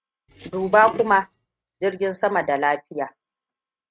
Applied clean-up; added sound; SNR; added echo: neural mask model RNNoise.